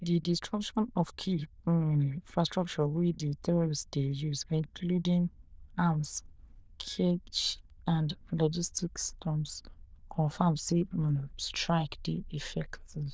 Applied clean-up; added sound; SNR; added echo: neural diffusion model UNIVERSE++.